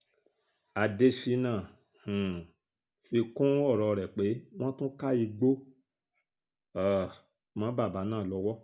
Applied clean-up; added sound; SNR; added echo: none; none; none; none.